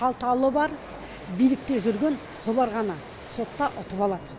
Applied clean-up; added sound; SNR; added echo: none; Train; 17 dB; none.